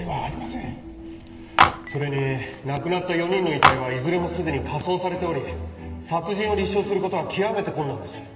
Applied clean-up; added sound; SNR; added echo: none; Telephone; -1 dB; reverberation time 1.9 s.